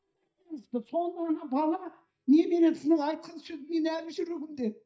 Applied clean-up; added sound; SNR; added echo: neural mask model DeepFilterNet 3.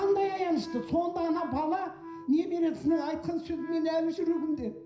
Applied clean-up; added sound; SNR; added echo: none; Wind instrument, woodwind instrument; 15 dB; reverberation time 0.5 s.